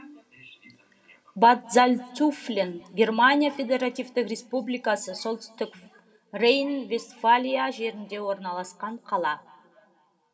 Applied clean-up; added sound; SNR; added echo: none; none; none; reverberation time 1.8 s.